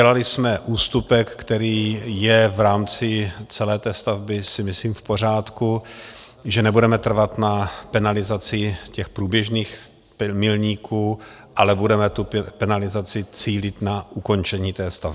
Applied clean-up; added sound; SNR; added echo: none; none; none; none.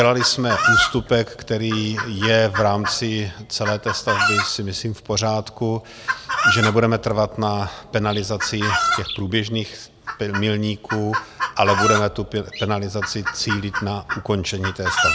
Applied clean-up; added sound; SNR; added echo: none; Chicken, rooster; 3 dB; none.